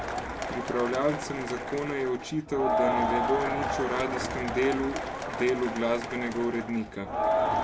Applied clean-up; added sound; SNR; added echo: none; Crowd; 0 dB; none.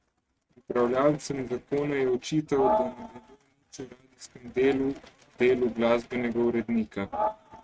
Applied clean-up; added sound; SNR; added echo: neural mask model RNNoise.